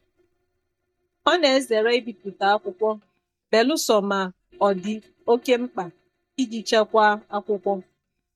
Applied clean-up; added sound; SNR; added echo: neural mask model DeepFilterNet 3.